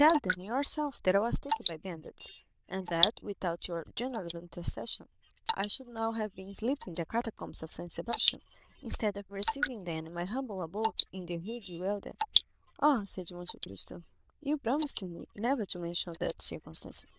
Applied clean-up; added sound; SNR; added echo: neural diffusion model UNIVERSE++.